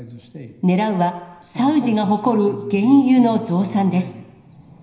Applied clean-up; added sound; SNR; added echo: none; none; none; reverberation time 0.9 s.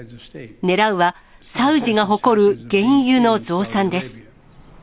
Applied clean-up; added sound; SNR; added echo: none; none; none; none.